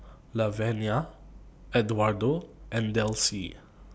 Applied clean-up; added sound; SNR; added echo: none; none; none; none.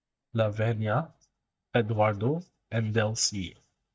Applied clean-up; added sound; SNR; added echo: neural mask model DeepFilterNet 3.